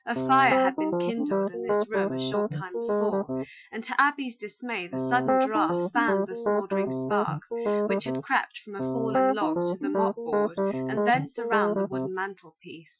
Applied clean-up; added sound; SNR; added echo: classical method Wiener filter.